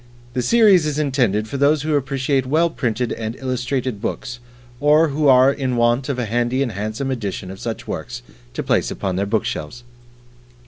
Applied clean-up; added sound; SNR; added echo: none; none; none; none.